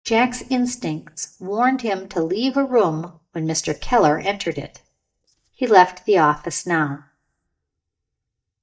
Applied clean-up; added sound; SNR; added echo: neural mask model DeepFilterNet 3.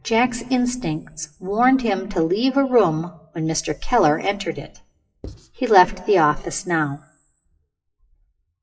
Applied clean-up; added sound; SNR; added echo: classical method WPE with log-MMSE.